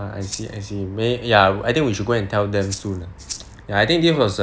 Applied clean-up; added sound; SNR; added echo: none; Rattle (instrument); 15 dB; none.